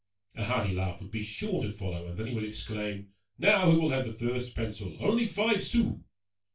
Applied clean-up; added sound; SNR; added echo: none; none; none; reverberation time 0.2 s.